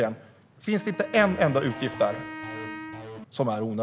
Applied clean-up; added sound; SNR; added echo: none; Wind instrument, woodwind instrument + Electric guitar / Bass guitar; 12 dB; none.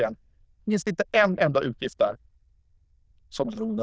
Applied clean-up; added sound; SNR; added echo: neural diffusion model UNIVERSE++.